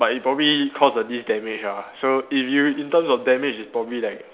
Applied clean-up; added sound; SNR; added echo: none; none; none; none.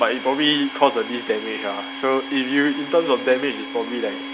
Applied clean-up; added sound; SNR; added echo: none; Domestic sounds, home sounds; 11 dB; none.